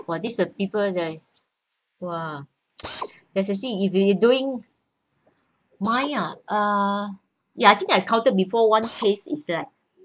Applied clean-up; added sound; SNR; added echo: neural mask model Resemble Enhance denoiser.